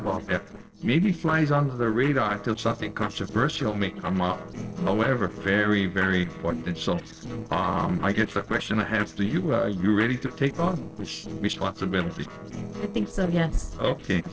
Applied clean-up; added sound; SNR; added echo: neural separator model SepFormer DNS4.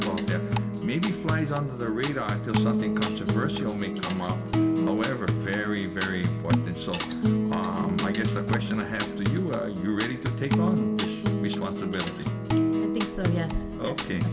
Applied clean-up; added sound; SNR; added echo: none; Acoustic guitar; -4 dB; reverberation time 1.0 s.